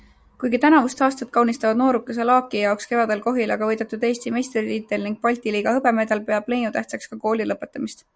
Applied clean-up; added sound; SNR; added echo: none; none; none; none.